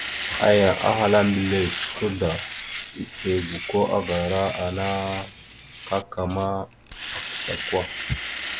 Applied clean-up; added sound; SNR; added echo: none; Domestic sounds, home sounds; 7 dB; none.